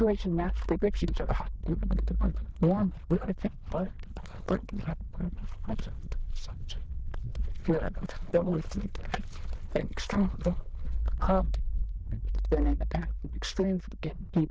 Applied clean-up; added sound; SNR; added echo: neural diffusion model UNIVERSE++.